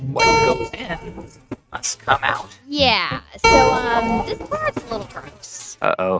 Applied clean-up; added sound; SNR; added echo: neural mask model RNNoise.